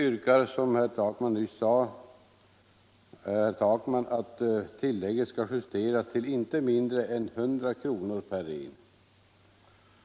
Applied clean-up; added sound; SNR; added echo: none; none; none; none.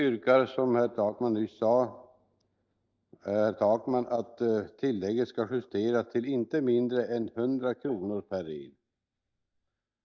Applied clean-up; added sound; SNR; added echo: neural mask model DeepFilterNet 3.